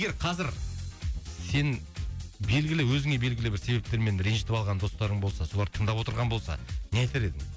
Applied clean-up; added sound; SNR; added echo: none; none; none; none.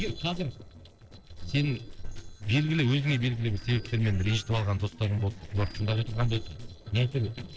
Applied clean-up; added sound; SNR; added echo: neural separator model SepFormer DNS4.